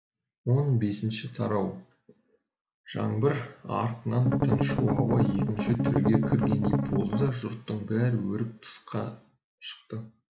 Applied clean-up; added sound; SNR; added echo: none; Strum; -3 dB; none.